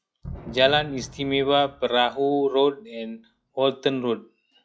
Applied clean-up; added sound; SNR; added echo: classical method log-MMSE.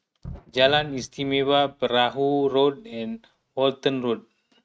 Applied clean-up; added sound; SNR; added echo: neural mask model RNNoise.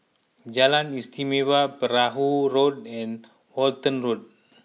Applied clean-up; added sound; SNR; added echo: none; none; none; none.